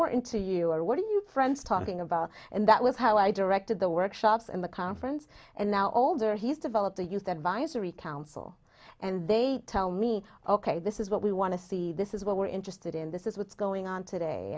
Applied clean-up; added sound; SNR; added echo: none; none; none; none.